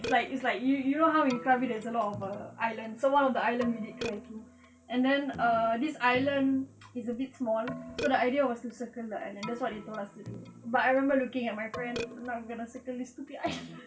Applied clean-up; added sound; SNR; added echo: none; Burping, eructation + Keyboard (musical); 14 dB; none.